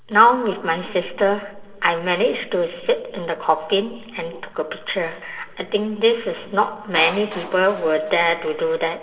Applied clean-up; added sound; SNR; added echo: neural separator model SepFormer DNS4.